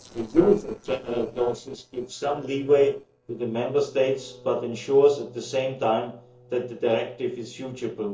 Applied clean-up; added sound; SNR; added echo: neural separator model SepFormer DNS4.